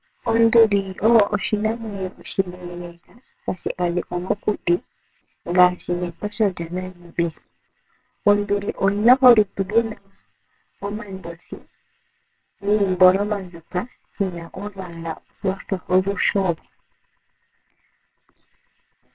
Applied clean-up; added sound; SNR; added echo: neural separator model SepFormer WHAMR!.